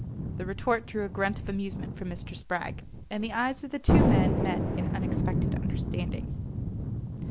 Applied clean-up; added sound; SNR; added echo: none; Thunder; -4 dB; none.